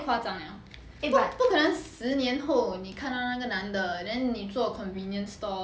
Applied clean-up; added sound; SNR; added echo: none; none; none; none.